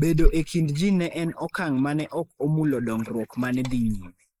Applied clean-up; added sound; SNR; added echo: neural mask model Resemble Enhance denoiser.